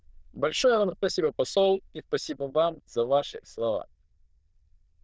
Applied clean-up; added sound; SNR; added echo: neural diffusion model UNIVERSE++.